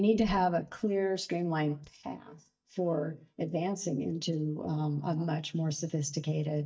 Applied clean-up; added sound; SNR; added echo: neural mask model DeepFilterNet 3.